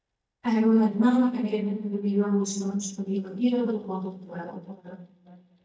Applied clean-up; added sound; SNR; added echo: neural mask model DeepFilterNet 3.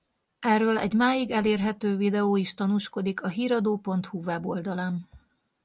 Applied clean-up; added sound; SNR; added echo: none; none; none; none.